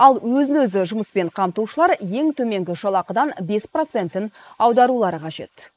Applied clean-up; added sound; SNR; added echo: neural mask model Resemble Enhance denoiser.